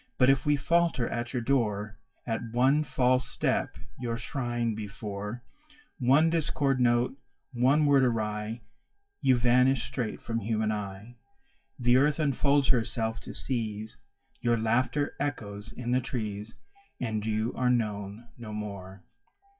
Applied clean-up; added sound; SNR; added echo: classical method WPE with log-MMSE.